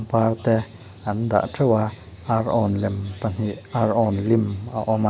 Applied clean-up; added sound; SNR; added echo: none; none; none; none.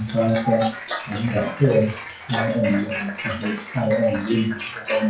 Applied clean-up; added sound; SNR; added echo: classical method WPE with log-MMSE.